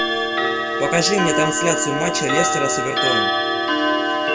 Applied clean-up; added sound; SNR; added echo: none; Clock; -3 dB; reverberation time 0.2 s.